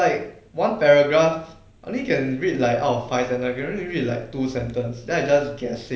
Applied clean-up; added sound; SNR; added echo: none; none; none; none.